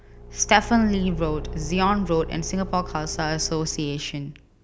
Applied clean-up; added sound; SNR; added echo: none; Engine / Car; 10 dB; none.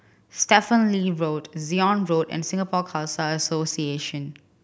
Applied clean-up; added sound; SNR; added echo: none; none; none; none.